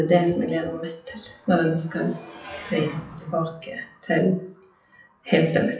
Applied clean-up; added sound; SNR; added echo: classical method WPE with log-MMSE.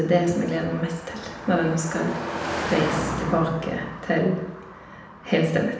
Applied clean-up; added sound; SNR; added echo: none; Car passing by; 8 dB; reverberation time 0.8 s.